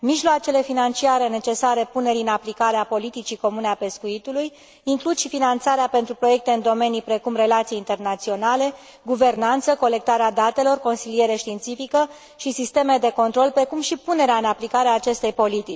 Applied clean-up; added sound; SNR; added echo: none; none; none; none.